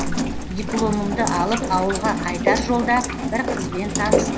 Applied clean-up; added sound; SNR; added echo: none; Rain; 0 dB; none.